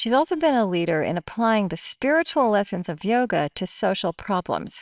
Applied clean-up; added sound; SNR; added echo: neural separator model SepFormer WHAMR!.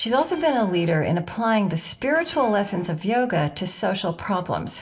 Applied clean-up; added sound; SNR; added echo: none; Bell; 19 dB; reverberation time 0.6 s.